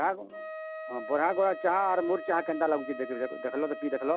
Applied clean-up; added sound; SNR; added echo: none; Wind instrument, woodwind instrument; 11 dB; none.